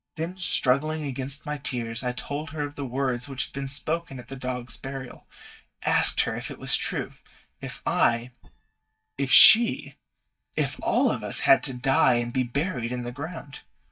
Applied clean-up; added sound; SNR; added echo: neural mask model DeepFilterNet 3.